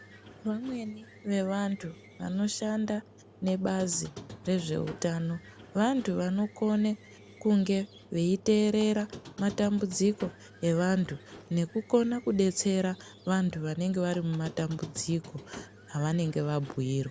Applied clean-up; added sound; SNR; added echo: none; Squeak; 19 dB; none.